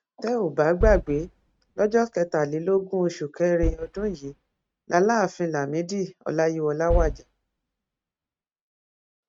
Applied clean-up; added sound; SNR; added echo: neural mask model RNNoise.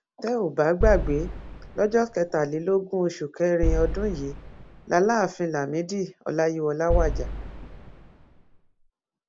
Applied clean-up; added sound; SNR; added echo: none; Boom; 4 dB; none.